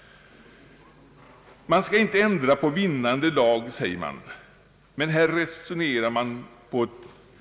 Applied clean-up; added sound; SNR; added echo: none; none; none; none.